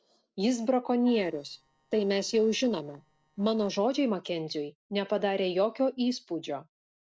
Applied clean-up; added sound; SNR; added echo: neural separator model SepFormer DNS4.